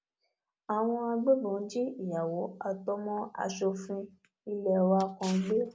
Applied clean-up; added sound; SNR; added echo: none; none; none; none.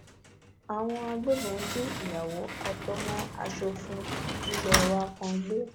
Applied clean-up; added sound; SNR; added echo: none; Slam; 2 dB; none.